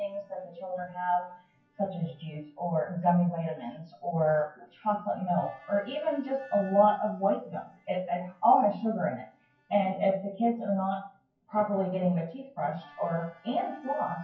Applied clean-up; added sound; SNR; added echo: classical method WPE with log-MMSE.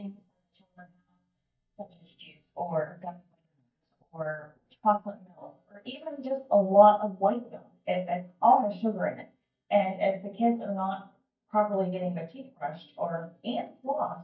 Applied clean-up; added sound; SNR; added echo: neural mask model DeepFilterNet 3.